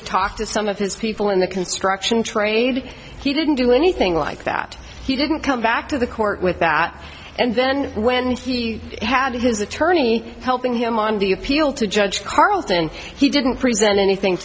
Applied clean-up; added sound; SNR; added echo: none; none; none; none.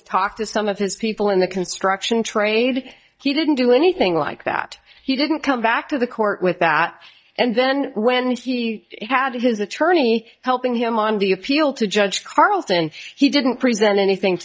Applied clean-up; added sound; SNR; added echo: neural mask model DeepFilterNet 3.